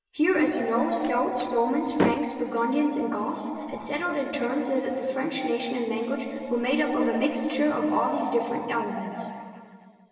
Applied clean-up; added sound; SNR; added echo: none; Slam; 8 dB; reverberation time 2.8 s.